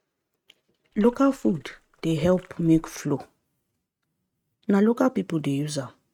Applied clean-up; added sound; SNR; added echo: neural mask model RNNoise.